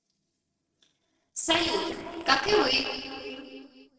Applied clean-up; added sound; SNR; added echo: neural separator model SepFormer DNS4.